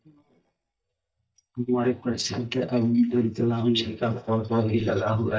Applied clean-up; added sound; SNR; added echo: neural mask model DeepFilterNet 3.